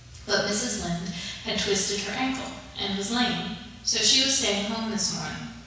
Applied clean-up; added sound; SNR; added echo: none; none; none; reverberation time 1.1 s.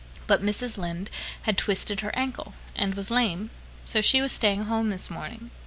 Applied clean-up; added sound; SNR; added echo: none; none; none; none.